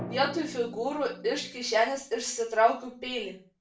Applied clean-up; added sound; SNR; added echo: none; Drum; 16 dB; reverberation time 0.3 s.